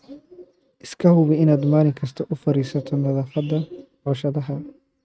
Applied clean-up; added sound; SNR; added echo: neural mask model RNNoise.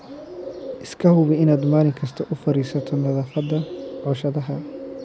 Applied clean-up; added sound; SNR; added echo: none; Bird; 13 dB; none.